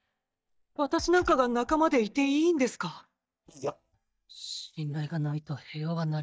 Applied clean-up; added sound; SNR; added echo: neural mask model DeepFilterNet 3.